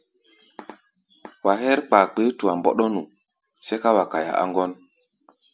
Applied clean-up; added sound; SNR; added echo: none; none; none; none.